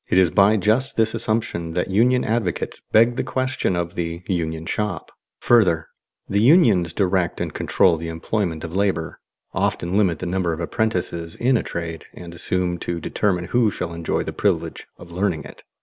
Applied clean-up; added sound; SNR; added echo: none; none; none; none.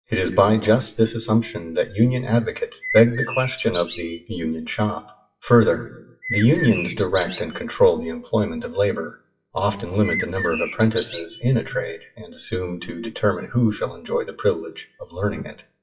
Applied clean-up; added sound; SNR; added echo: classical method WPE with log-MMSE.